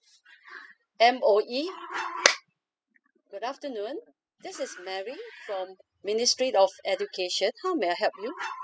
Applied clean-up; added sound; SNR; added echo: classical method spectral subtraction.